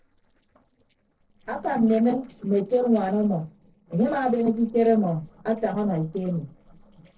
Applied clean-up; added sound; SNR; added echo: neural separator model SepFormer DNS4.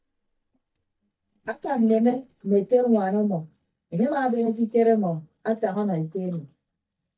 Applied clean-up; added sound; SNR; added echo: neural mask model DeepFilterNet 3.